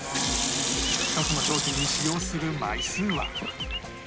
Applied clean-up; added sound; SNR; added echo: none; Sink (filling or washing) / Water tap, faucet + Chirp, tweet; -2 dB; none.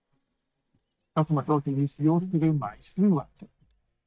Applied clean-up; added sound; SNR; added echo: neural mask model DeepFilterNet 3.